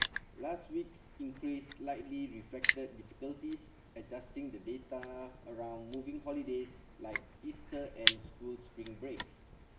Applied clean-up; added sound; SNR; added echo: none; Crushing; -5 dB; reverberation time 1.5 s.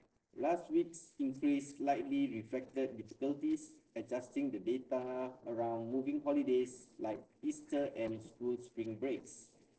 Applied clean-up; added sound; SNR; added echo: neural separator model SepFormer DNS4.